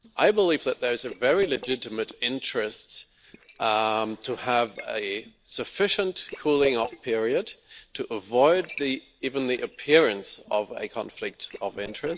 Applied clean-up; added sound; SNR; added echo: neural separator model SepFormer DNS4.